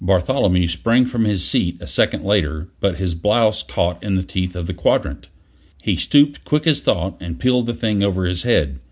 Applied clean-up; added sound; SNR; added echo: none; none; none; none.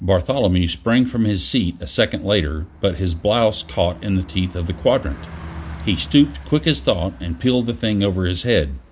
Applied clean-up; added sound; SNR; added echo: none; Bus; 18 dB; none.